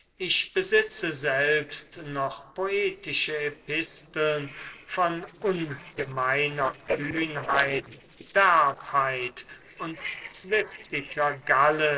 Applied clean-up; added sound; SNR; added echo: neural separator model SepFormer DNS4.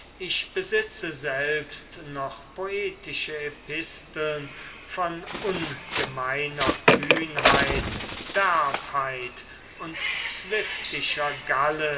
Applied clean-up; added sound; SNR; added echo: none; Bird; 1 dB; reverberation time 1.7 s.